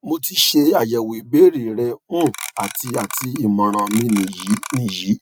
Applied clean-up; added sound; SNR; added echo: none; Clock; 13 dB; none.